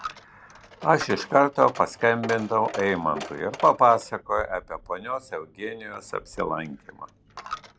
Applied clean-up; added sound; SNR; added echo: none; Coin (dropping); 15 dB; none.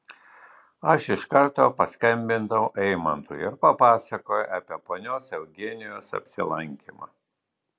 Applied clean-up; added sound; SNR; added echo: none; none; none; none.